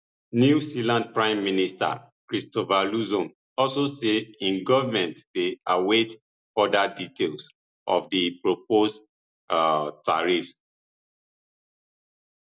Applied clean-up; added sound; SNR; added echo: none; none; none; none.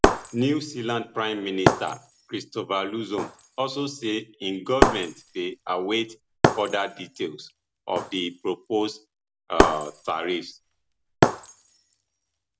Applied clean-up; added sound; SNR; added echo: none; Shatter; -2 dB; none.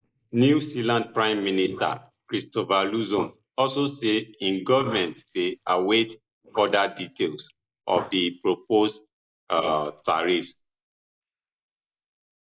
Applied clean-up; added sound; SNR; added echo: neural mask model Resemble Enhance denoiser.